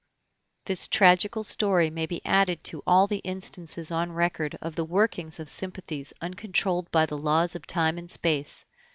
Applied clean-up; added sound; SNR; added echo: none; none; none; none.